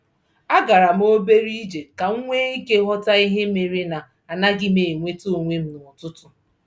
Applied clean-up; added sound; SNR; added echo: none; none; none; none.